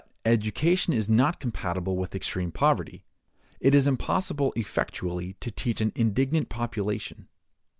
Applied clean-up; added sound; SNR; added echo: none; none; none; none.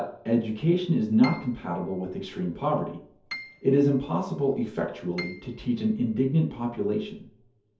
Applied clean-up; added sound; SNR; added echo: none; Piano; 18 dB; reverberation time 0.5 s.